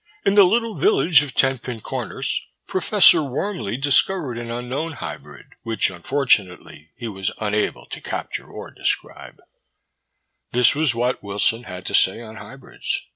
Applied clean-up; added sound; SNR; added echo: none; none; none; none.